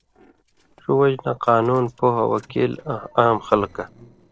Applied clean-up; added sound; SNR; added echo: neural separator model SepFormer DNS4.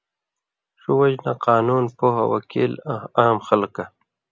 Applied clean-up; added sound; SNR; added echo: none; none; none; none.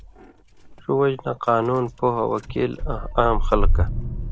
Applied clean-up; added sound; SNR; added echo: none; Engine starting / Motor vehicle (road); 1 dB; none.